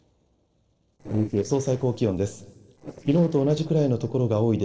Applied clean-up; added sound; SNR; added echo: neural separator model SepFormer DNS4.